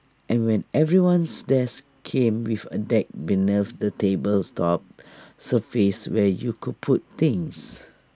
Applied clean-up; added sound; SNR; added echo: none; none; none; none.